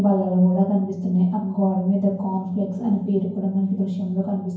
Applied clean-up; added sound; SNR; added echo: none; none; none; reverberation time 0.9 s.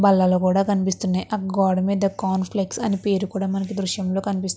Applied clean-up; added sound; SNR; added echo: none; none; none; none.